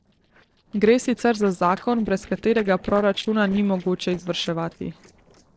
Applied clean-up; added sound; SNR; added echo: neural separator model SepFormer DNS4.